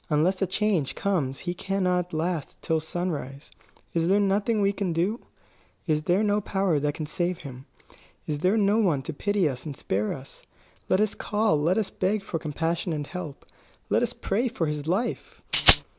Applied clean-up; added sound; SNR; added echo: none; Tambourine; -5 dB; none.